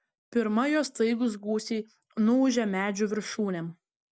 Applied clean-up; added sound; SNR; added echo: none; none; none; none.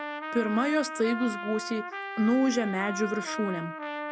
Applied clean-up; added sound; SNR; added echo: none; Trumpet; 7 dB; none.